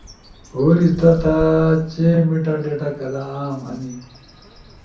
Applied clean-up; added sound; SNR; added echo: none; Bird; 18 dB; reverberation time 0.6 s.